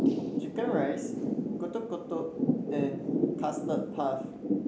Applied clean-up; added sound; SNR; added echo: none; Thunder / Rain; -3 dB; none.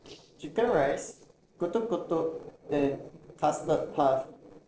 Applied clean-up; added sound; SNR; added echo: neural separator model SepFormer DNS4.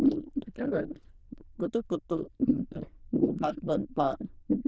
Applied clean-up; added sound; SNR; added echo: neural diffusion model UNIVERSE++.